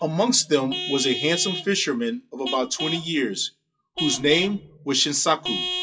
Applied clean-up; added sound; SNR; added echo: classical method WPE with log-MMSE.